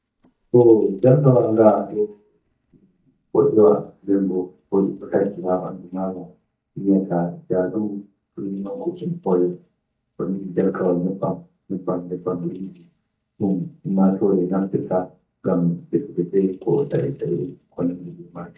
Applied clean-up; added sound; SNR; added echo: neural mask model DeepFilterNet 3.